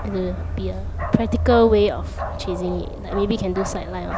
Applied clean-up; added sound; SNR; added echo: none; Bark; 5 dB; none.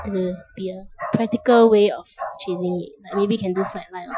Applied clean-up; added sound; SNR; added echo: classical method Wiener filter.